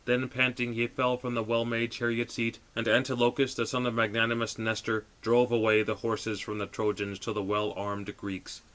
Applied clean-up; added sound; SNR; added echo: none; none; none; none.